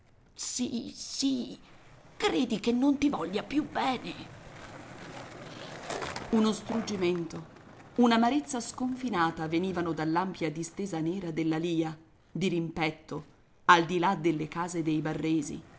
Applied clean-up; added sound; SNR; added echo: none; Skateboard; 17 dB; none.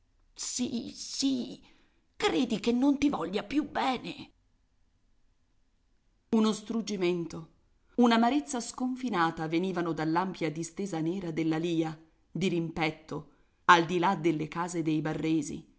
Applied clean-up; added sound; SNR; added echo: none; none; none; none.